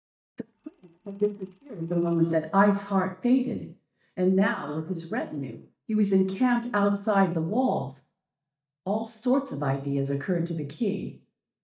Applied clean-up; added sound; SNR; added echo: neural mask model DeepFilterNet 3.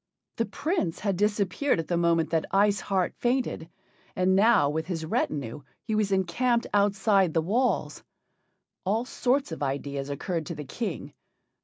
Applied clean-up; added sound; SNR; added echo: none; none; none; none.